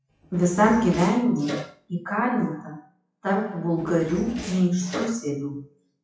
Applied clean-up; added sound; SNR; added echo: classical method WPE with log-MMSE.